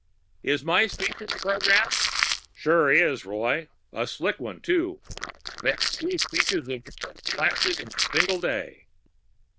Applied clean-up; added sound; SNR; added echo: neural diffusion model UNIVERSE++.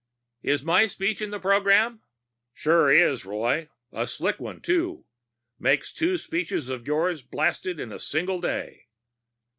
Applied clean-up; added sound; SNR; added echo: none; none; none; none.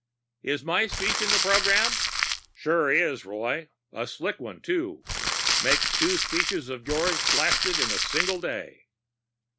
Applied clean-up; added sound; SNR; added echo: none; Crumpling, crinkling; -3 dB; none.